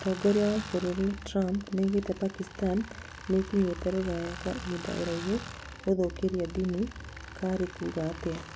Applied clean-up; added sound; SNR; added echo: none; Tools; 14 dB; none.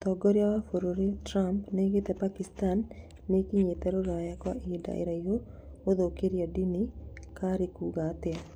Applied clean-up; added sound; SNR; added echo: none; none; none; none.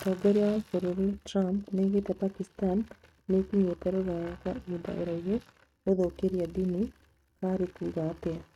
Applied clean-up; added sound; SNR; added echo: neural mask model RNNoise.